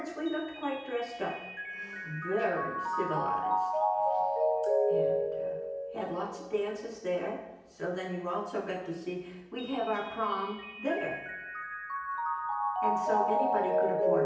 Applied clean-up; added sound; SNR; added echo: none; Mallet percussion; -3 dB; reverberation time 0.9 s.